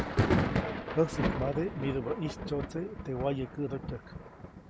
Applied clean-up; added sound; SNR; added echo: none; Thunder; -1 dB; none.